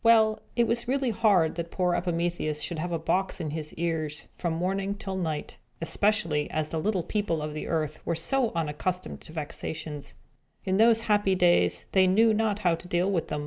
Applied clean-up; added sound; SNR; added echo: none; none; none; none.